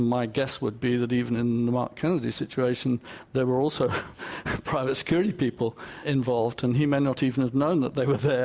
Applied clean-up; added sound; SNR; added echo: none; none; none; none.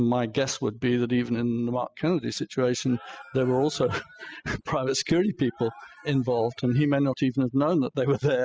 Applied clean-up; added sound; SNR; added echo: classical method spectral subtraction.